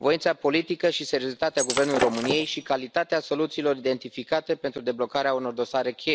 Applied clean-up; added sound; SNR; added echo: none; Shatter; 5 dB; none.